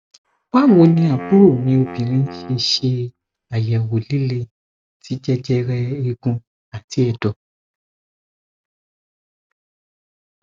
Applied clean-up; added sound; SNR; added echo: neural mask model RNNoise.